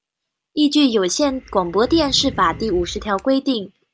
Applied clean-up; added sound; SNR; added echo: none; Animal; 17 dB; none.